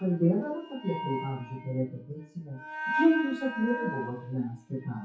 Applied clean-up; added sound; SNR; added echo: classical method WPE with log-MMSE.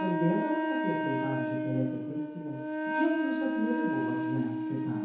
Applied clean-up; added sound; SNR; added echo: none; Wind instrument, woodwind instrument; -1 dB; reverberation time 0.8 s.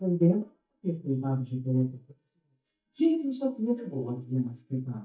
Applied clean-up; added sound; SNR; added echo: neural mask model DeepFilterNet 3.